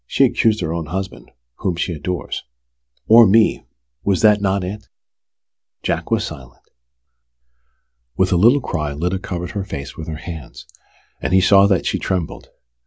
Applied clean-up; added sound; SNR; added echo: none; none; none; none.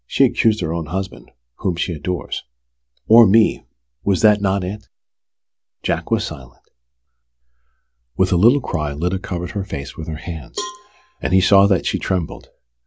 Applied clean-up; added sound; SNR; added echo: none; Cowbell; 16 dB; none.